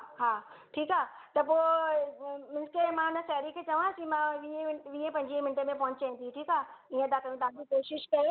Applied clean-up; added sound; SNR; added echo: none; none; none; none.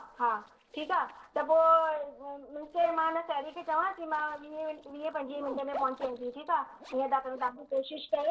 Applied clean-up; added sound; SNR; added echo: neural separator model SepFormer DNS4.